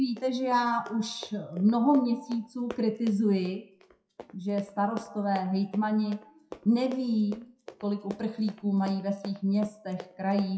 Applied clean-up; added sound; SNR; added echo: classical method WPE with log-MMSE.